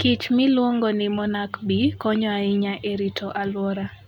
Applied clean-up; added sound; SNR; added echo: none; none; none; none.